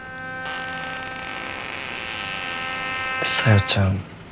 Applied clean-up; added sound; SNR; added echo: none; Bowed string instrument + Fart; 6 dB; none.